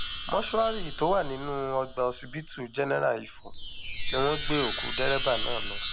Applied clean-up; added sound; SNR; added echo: none; Chime; -4 dB; none.